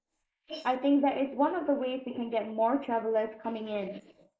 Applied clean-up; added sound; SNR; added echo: neural mask model Resemble Enhance denoiser.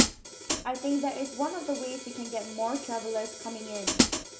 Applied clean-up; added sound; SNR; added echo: none; Hi-hat; -1 dB; none.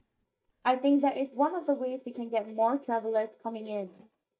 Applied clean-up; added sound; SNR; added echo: neural mask model DeepFilterNet 3.